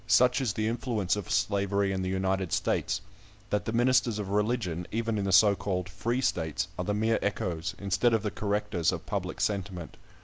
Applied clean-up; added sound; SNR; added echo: none; none; none; none.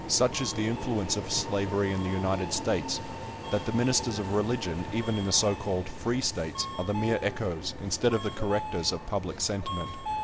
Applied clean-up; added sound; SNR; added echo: none; Subway, metro, underground; 8 dB; none.